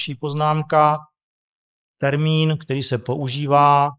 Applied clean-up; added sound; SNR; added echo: neural mask model Resemble Enhance denoiser.